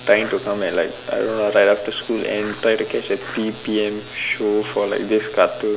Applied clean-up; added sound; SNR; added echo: none; Skateboard; 17 dB; none.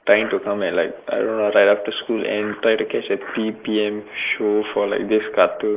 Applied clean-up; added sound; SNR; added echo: neural mask model Resemble Enhance denoiser.